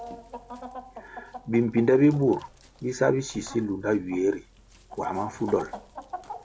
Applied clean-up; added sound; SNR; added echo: none; Chicken, rooster; 15 dB; none.